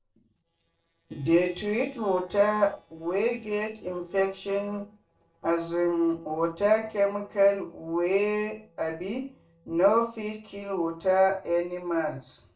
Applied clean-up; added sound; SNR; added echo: neural separator model SepFormer DNS4.